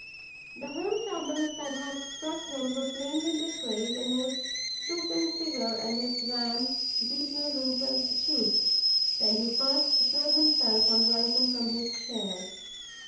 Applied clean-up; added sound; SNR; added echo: none; Boiling / Alarm; -4 dB; reverberation time 0.8 s.